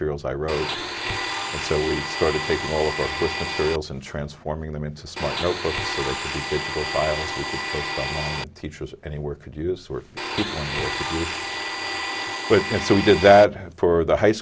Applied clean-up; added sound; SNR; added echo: none; Domestic sounds, home sounds; 5 dB; none.